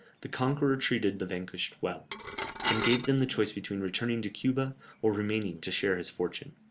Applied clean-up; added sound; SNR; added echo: none; Dishes, pots, and pans / Glass; 2 dB; none.